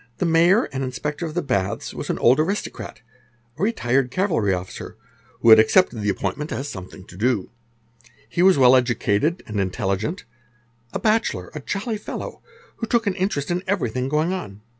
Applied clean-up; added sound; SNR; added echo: none; none; none; none.